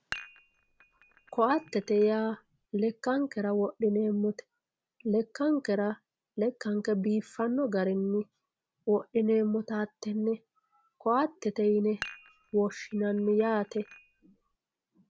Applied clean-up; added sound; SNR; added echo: none; Dishes, pots, and pans; 18 dB; none.